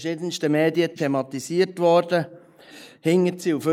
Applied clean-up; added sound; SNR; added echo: neural mask model Resemble Enhance denoiser.